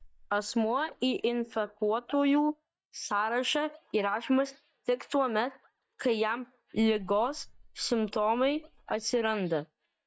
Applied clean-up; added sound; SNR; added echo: neural mask model DeepFilterNet 3.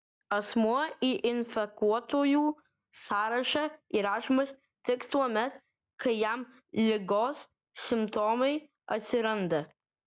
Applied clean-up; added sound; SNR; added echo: none; none; none; none.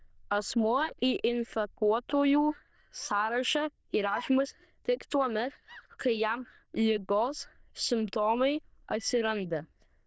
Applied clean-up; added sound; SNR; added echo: neural diffusion model UNIVERSE++.